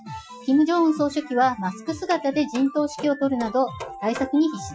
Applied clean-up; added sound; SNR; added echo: classical method Wiener filter.